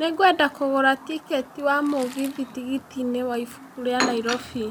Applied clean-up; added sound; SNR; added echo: none; Chirp, tweet; 12 dB; none.